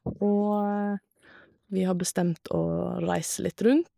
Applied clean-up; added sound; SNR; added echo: neural mask model Resemble Enhance denoiser.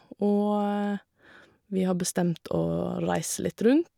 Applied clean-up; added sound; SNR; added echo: none; none; none; none.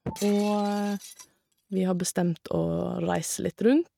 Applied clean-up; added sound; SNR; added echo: neural mask model RNNoise.